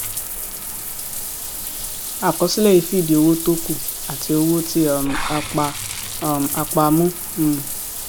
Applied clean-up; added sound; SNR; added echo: none; Bathtub (filling or washing) / Water; 7 dB; none.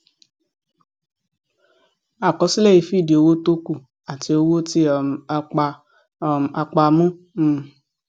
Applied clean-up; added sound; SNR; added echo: none; none; none; none.